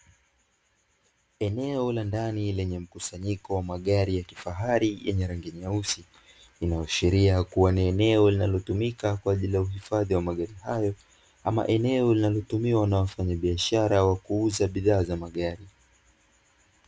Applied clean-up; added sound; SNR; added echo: none; none; none; none.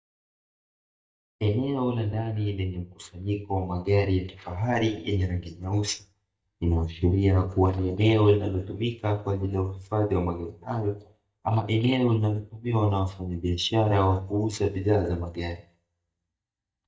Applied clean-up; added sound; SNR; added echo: neural mask model DeepFilterNet 3.